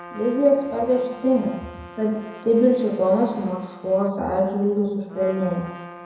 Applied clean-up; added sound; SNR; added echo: none; Trumpet; 19 dB; reverberation time 1.0 s.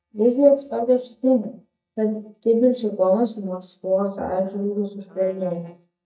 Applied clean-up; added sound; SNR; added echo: neural mask model DeepFilterNet 3.